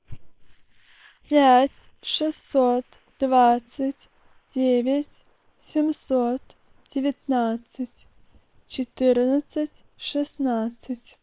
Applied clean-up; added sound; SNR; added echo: neural separator model SepFormer WHAM!.